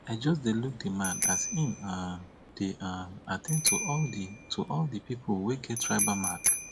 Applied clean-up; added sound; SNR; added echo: none; Bicycle bell; -1 dB; none.